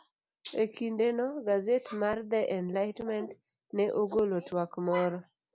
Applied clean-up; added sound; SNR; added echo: none; none; none; none.